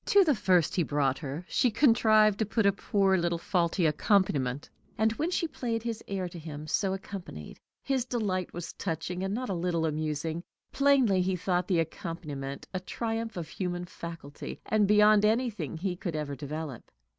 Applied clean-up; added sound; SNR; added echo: none; none; none; none.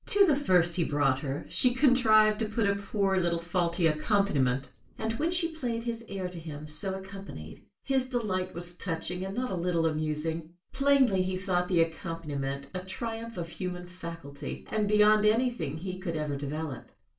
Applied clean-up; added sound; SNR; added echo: none; none; none; reverberation time 0.3 s.